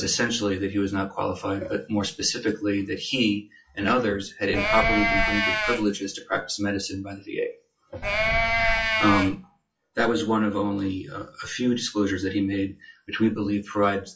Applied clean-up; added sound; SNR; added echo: classical method WPE with log-MMSE.